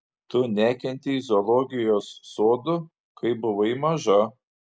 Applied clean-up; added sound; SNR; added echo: none; none; none; none.